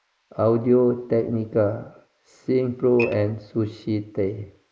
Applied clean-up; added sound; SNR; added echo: neural mask model Resemble Enhance denoiser.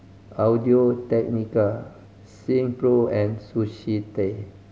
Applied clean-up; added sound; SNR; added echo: none; none; none; none.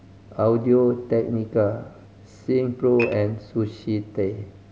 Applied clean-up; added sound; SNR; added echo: none; Dishes, pots, and pans / Glass; 10 dB; none.